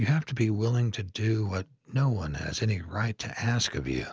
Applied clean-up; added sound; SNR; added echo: none; none; none; none.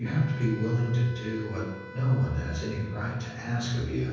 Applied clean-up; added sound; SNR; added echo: none; Wind instrument, woodwind instrument; 17 dB; reverberation time 1.1 s.